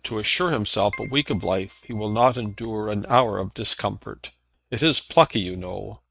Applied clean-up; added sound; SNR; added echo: neural mask model RNNoise.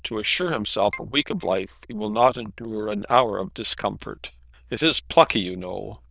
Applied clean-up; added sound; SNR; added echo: neural diffusion model UNIVERSE++.